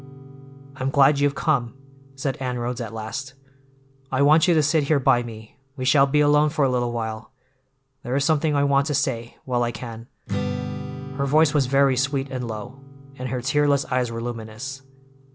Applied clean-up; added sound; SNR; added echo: none; Strum; 14 dB; none.